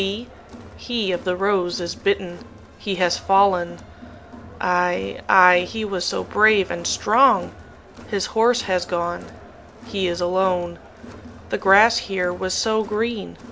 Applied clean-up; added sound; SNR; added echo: none; Crowd; 19 dB; none.